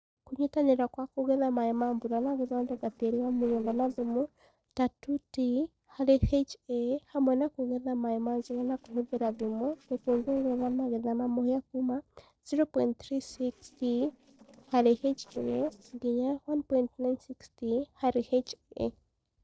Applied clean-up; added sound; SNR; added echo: neural separator model SepFormer DNS4.